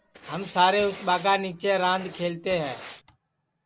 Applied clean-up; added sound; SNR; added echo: none; Writing; 18 dB; none.